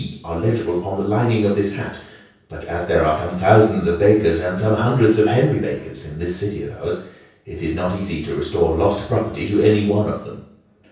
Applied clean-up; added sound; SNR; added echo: none; none; none; reverberation time 0.6 s.